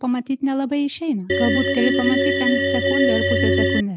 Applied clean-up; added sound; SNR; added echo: none; Organ; -3 dB; none.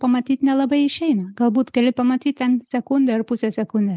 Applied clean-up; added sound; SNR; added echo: none; none; none; none.